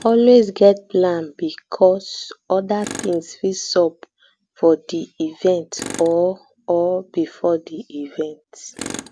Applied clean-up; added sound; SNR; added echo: none; Tools; 19 dB; none.